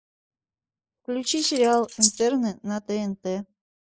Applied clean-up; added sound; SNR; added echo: neural mask model Resemble Enhance denoiser.